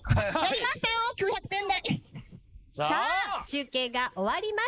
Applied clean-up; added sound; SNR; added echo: neural mask model Resemble Enhance denoiser.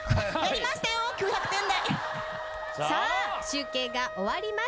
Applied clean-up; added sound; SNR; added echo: none; Wind instrument, woodwind instrument + Wild animals; 7 dB; none.